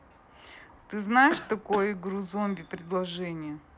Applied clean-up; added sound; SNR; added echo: none; Cough; 11 dB; none.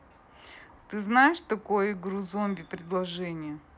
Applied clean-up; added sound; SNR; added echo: none; none; none; none.